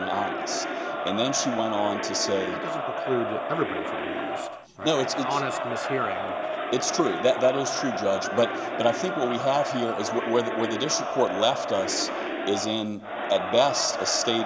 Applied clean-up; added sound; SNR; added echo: none; Crowd; 3 dB; none.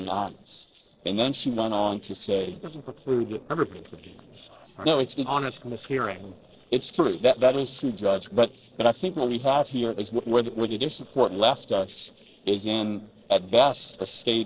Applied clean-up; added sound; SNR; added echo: neural separator model SepFormer DNS4.